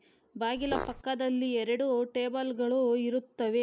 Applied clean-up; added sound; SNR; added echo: none; Fart; 6 dB; none.